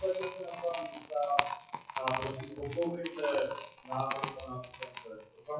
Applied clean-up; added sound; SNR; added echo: classical method WPE with log-MMSE.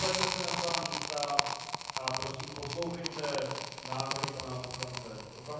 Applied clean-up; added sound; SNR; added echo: none; Crackle; -1 dB; reverberation time 1.1 s.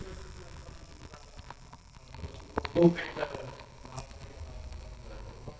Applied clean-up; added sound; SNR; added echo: neural mask model DeepFilterNet 3.